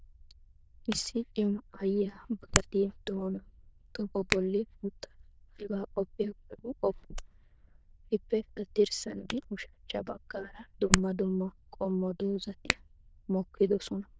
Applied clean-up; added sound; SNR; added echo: neural diffusion model UNIVERSE++.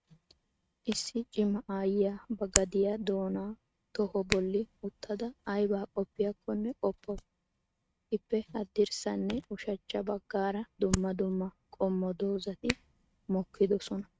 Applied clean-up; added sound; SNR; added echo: neural mask model RNNoise.